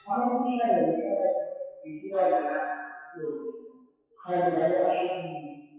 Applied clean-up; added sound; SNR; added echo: classical method WPE with log-MMSE.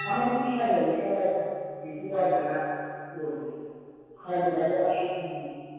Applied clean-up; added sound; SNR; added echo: none; Bell; 17 dB; reverberation time 2.0 s.